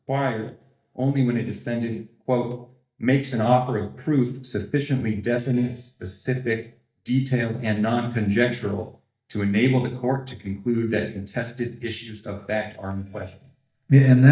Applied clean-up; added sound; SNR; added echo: neural mask model DeepFilterNet 3.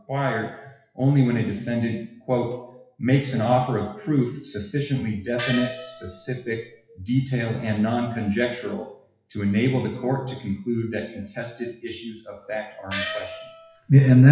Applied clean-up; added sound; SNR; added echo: classical method WPE with log-MMSE.